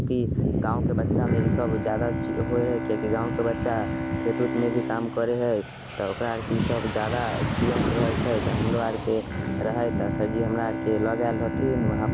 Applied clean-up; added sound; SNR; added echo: none; Bowed string instrument + Aircraft; 6 dB; none.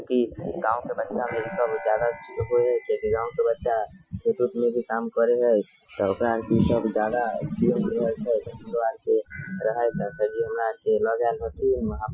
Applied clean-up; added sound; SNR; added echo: classical method Wiener filter.